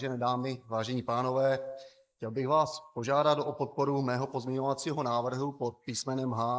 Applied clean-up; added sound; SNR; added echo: neural mask model Resemble Enhance denoiser.